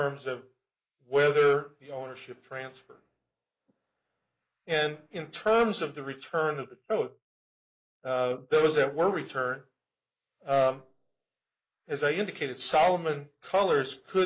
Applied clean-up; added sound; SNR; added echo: neural mask model Resemble Enhance denoiser.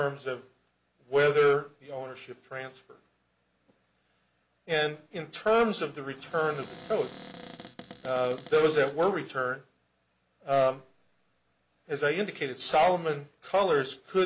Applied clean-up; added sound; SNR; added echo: none; Cupboard open or close; 17 dB; none.